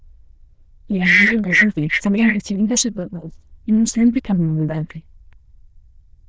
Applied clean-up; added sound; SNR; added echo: neural diffusion model UNIVERSE++.